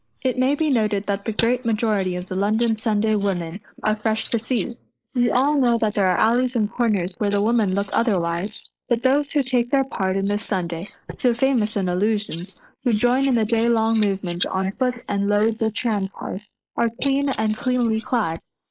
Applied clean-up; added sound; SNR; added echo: neural mask model Resemble Enhance denoiser.